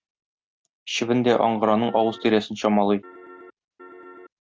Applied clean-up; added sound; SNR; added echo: neural mask model RNNoise.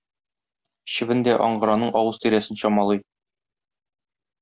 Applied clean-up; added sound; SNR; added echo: none; none; none; none.